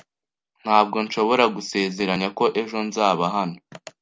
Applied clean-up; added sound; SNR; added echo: none; none; none; none.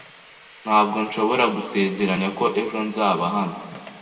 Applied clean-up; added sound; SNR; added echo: none; Sawing; 19 dB; reverberation time 1.7 s.